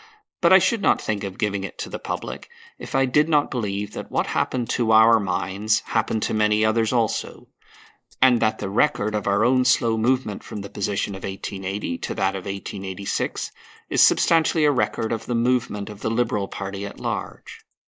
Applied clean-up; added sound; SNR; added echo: neural mask model Resemble Enhance denoiser.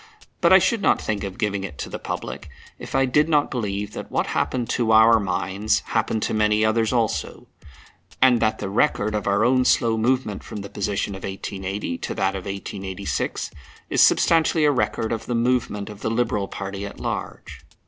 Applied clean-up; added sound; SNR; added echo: none; Drum kit; 20 dB; none.